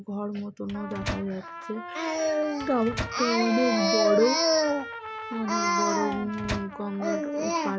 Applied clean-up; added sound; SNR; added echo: none; Trumpet + Microwave oven; 10 dB; none.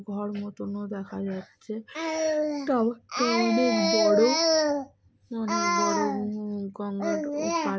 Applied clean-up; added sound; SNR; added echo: none; none; none; none.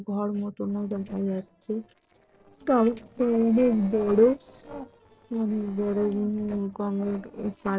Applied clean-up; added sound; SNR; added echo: neural separator model SepFormer DNS4.